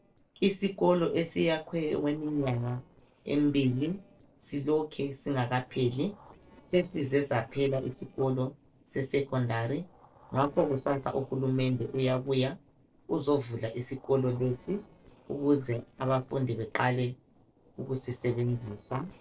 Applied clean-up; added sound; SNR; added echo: neural separator model SepFormer DNS4.